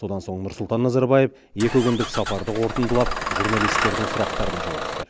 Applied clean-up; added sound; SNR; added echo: none; Engine starting / Bus; 3 dB; none.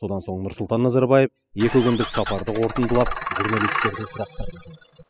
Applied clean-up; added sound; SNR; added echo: classical method spectral subtraction.